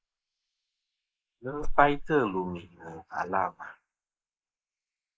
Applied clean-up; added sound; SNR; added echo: neural mask model Resemble Enhance denoiser.